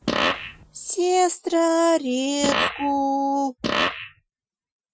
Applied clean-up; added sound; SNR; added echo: classical method Wiener filter.